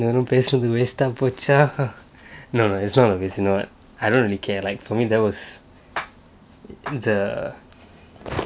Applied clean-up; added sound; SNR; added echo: none; none; none; none.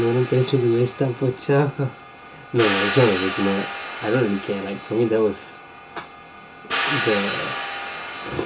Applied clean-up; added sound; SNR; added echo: none; Hi-hat; 6 dB; reverberation time 0.2 s.